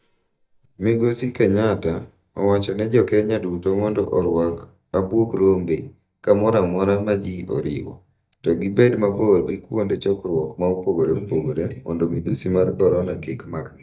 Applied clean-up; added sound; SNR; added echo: neural mask model DeepFilterNet 3.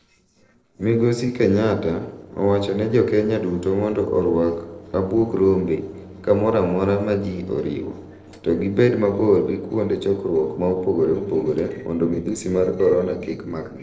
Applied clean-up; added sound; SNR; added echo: neural separator model SepFormer DNS4.